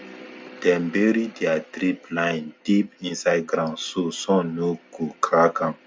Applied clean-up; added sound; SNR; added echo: none; none; none; none.